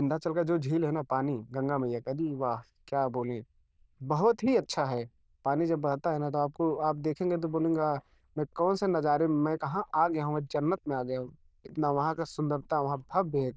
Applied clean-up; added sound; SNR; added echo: neural diffusion model UNIVERSE++.